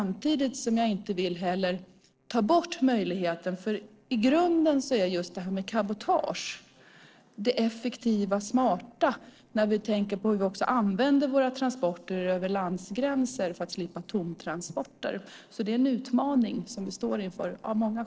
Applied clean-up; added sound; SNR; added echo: neural separator model SepFormer DNS4.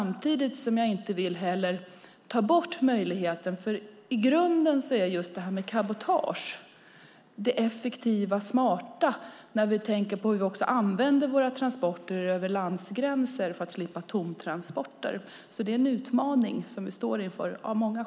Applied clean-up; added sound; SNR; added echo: none; none; none; none.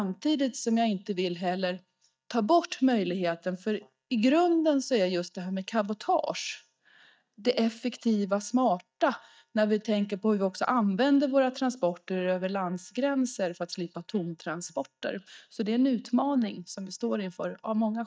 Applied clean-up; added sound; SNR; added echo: neural mask model DeepFilterNet 3.